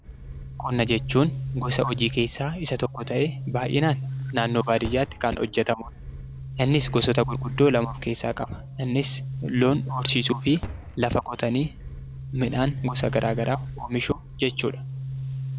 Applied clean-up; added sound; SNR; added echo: none; Boom; 7 dB; none.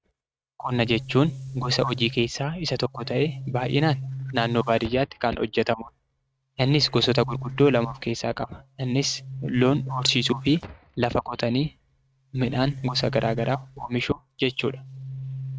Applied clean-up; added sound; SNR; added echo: neural mask model RNNoise.